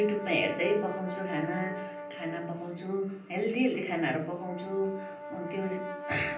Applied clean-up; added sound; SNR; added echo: none; Brass instrument; 9 dB; reverberation time 0.6 s.